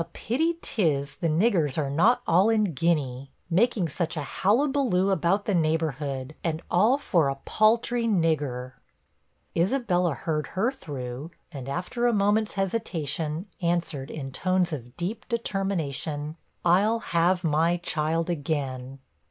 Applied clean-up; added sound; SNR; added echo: none; none; none; none.